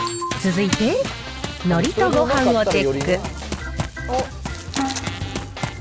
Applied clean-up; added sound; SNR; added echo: none; Run; 10 dB; none.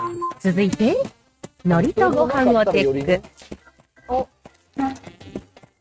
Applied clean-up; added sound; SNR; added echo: neural mask model RNNoise.